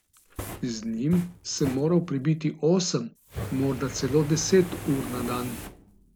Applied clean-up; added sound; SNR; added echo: none; Fire; 12 dB; none.